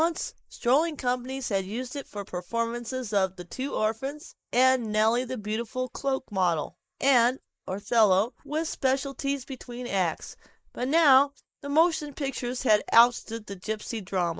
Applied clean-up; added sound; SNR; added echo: neural mask model Resemble Enhance denoiser.